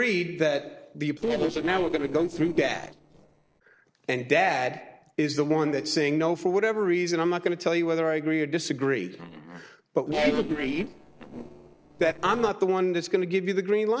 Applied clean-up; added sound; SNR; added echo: neural separator model SepFormer DNS4.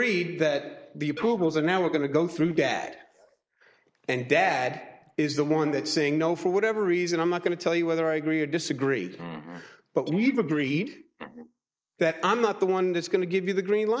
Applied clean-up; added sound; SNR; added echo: neural mask model Resemble Enhance denoiser.